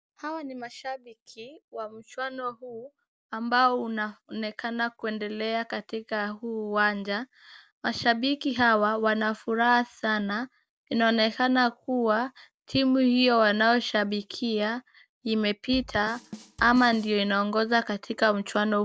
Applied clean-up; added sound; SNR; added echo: none; Drum kit; 18 dB; none.